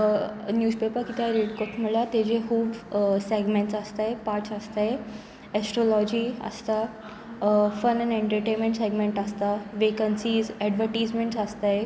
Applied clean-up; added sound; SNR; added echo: none; none; none; none.